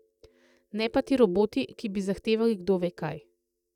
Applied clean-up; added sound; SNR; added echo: neural mask model DeepFilterNet 3.